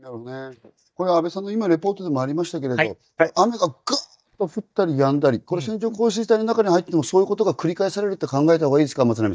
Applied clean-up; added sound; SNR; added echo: neural mask model DeepFilterNet 3.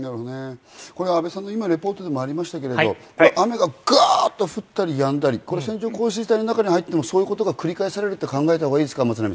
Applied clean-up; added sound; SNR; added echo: none; none; none; none.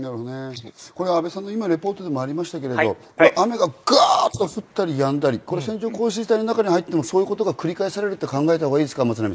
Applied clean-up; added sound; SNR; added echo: neural mask model Resemble Enhance denoiser.